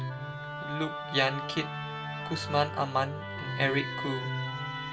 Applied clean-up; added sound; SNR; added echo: none; Musical instrument; 3 dB; reverberation time 0.2 s.